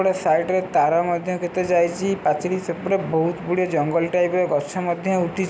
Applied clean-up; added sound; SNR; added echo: none; none; none; none.